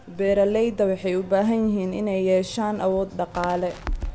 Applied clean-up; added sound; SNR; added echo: none; Crackle; 14 dB; none.